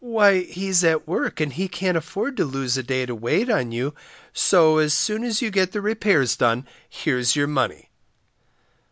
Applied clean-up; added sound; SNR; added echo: none; none; none; none.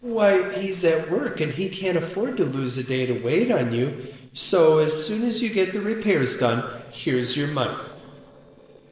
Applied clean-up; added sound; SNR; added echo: neural separator model SepFormer DNS4.